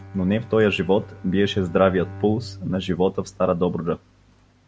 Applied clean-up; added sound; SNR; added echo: none; Bowed string instrument; 18 dB; none.